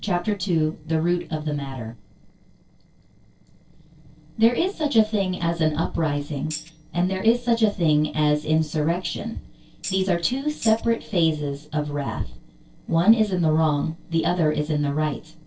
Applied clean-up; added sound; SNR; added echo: neural separator model SepFormer DNS4.